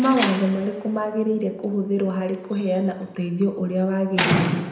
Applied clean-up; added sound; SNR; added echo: none; Slam; 7 dB; reverberation time 0.8 s.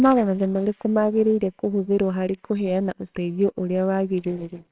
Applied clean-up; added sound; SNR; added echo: neural separator model SepFormer WHAMR!.